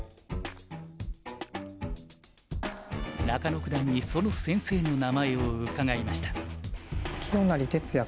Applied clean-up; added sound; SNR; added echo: none; none; none; none.